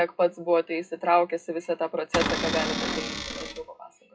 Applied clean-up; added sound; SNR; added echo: classical method WPE with log-MMSE.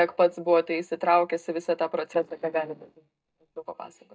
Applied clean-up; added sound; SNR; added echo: neural mask model DeepFilterNet 3.